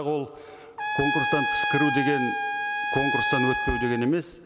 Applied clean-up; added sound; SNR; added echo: none; Trumpet; -1 dB; none.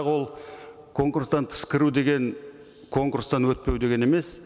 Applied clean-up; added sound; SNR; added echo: none; none; none; none.